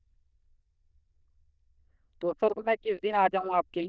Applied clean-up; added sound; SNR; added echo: neural diffusion model UNIVERSE++.